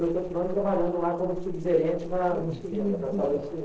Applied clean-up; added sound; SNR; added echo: neural separator model SepFormer DNS4.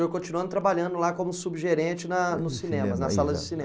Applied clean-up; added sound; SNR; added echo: none; none; none; none.